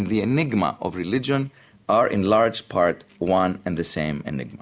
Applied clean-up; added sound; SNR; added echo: none; none; none; none.